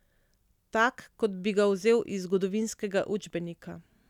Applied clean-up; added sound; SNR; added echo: none; none; none; none.